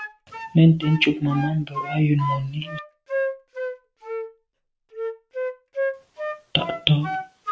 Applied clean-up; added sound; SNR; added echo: none; Wind instrument, woodwind instrument; 7 dB; none.